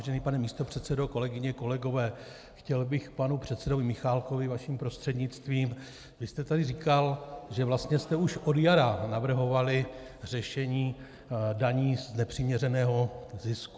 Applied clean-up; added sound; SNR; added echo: none; none; none; none.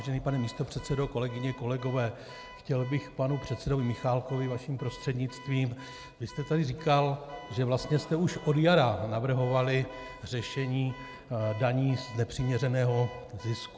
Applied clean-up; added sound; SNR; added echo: none; Alarm / Car; 20 dB; none.